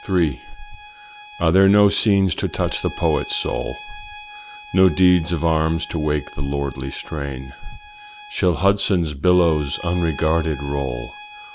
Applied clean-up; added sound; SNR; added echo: none; Bowed string instrument; 18 dB; none.